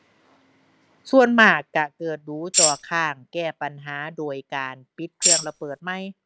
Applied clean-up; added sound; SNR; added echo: none; Tambourine; -4 dB; none.